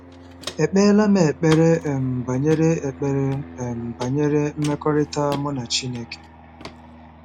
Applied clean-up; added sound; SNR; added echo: none; Walk, footsteps + Fixed-wing aircraft, airplane; 17 dB; none.